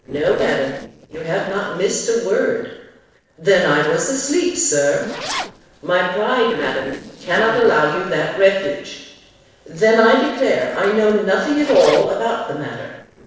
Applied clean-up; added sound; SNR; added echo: neural separator model SepFormer DNS4.